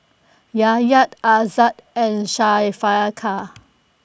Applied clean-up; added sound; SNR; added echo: none; none; none; none.